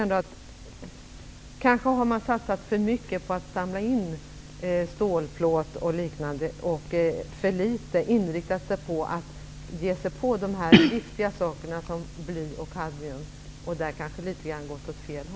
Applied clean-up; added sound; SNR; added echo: none; none; none; none.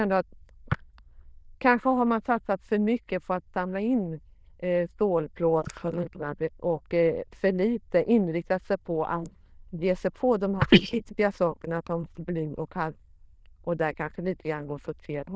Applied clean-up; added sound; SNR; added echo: neural diffusion model UNIVERSE++.